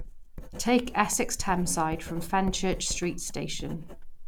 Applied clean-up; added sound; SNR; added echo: none; Writing; 7 dB; none.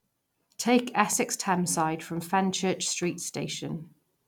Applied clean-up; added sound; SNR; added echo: none; none; none; none.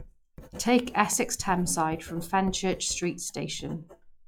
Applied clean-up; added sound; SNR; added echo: classical method log-MMSE.